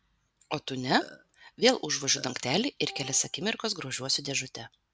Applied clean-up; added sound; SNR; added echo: none; Wind instrument, woodwind instrument + Burping, eructation; 18 dB; none.